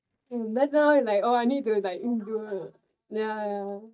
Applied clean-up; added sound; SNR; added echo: neural mask model DeepFilterNet 3.